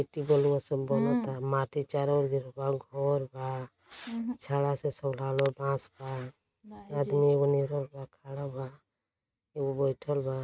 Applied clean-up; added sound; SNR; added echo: neural mask model RNNoise.